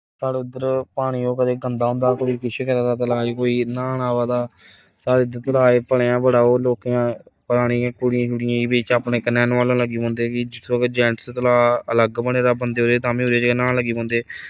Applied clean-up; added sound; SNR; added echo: neural mask model DeepFilterNet 3.